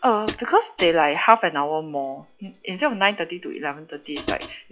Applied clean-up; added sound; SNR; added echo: classical method log-MMSE.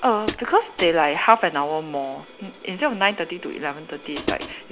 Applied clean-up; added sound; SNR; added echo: none; Hi-hat; 14 dB; none.